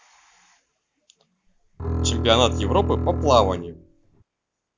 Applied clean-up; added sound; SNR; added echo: none; Bowed string instrument; 1 dB; none.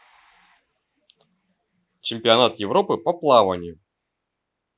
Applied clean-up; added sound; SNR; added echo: none; none; none; none.